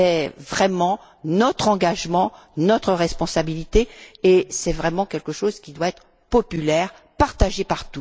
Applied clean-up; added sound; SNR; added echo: none; none; none; none.